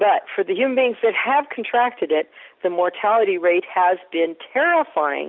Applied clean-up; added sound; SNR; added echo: none; none; none; none.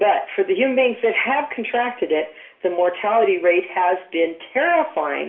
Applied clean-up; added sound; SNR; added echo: none; none; none; reverberation time 0.4 s.